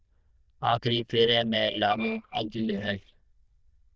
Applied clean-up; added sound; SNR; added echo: neural diffusion model UNIVERSE++.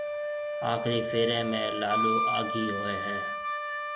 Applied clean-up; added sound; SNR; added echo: none; Wind instrument, woodwind instrument; 0 dB; none.